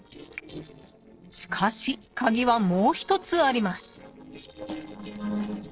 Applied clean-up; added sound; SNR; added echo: neural separator model SepFormer DNS4.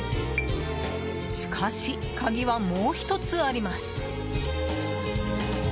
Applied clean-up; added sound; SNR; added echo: none; Telephone; 13 dB; none.